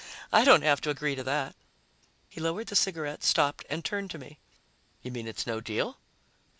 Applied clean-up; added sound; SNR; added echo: none; none; none; none.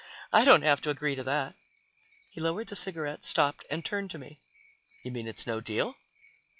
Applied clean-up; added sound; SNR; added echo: classical method log-MMSE.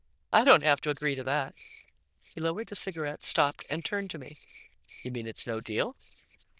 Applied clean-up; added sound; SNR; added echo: neural diffusion model UNIVERSE++.